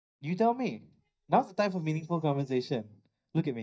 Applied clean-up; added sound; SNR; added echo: neural mask model DeepFilterNet 3.